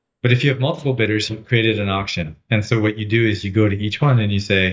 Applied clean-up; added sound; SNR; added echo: neural mask model DeepFilterNet 3.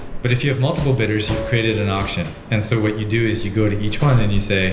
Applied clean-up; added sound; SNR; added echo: none; Subway, metro, underground; 8 dB; reverberation time 1.4 s.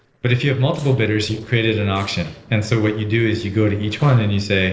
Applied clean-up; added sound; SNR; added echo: neural separator model SepFormer DNS4.